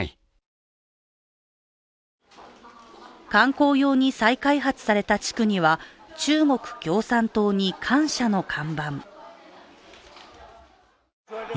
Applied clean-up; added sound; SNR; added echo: none; none; none; none.